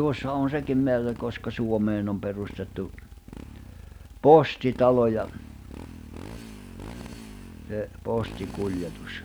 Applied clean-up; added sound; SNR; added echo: none; Motorcycle; 16 dB; none.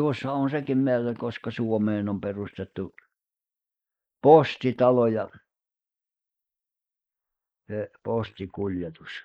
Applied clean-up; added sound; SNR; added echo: neural mask model Resemble Enhance denoiser.